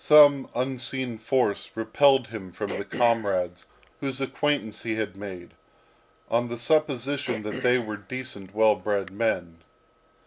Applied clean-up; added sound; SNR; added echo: none; Cough; 15 dB; none.